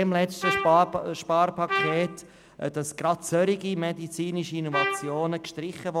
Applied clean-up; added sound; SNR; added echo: none; Trumpet; 5 dB; none.